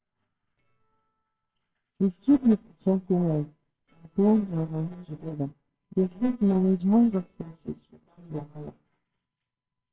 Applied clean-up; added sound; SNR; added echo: neural separator model SepFormer WHAMR!.